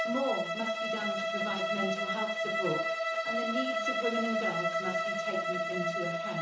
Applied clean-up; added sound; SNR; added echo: none; Bowed string instrument; -5 dB; reverberation time 0.7 s.